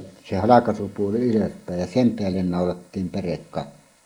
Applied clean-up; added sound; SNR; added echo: neural mask model Resemble Enhance denoiser.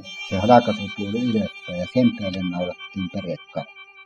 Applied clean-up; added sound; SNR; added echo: classical method spectral subtraction.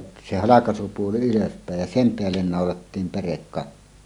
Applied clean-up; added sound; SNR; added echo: none; none; none; none.